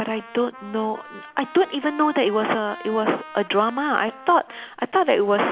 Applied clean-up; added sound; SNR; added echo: none; Trumpet; 19 dB; none.